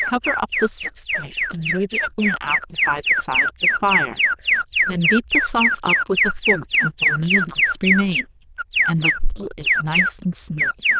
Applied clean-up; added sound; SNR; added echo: neural diffusion model UNIVERSE++.